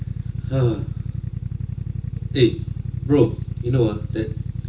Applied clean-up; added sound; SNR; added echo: none; Idling / Motorcycle; 4 dB; reverberation time 0.2 s.